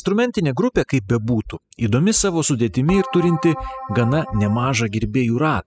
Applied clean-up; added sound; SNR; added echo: classical method spectral subtraction.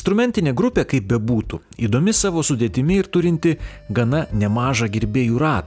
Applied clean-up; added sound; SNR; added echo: none; none; none; none.